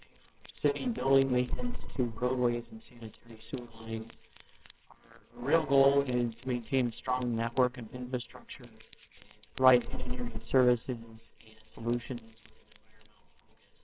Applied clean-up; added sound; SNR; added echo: neural separator model SepFormer WHAMR!.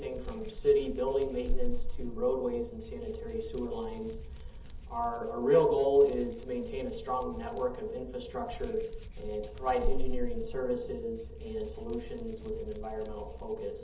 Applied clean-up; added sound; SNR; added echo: none; Hands; 3 dB; reverberation time 1.2 s.